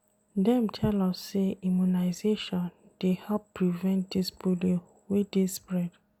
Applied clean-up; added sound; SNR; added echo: none; none; none; none.